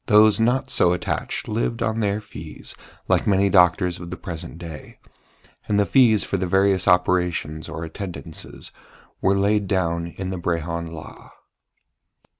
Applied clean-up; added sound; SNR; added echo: none; none; none; none.